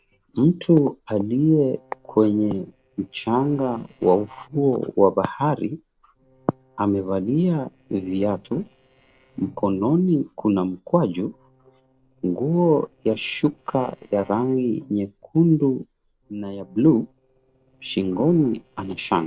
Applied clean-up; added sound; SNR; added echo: neural separator model SepFormer DNS4.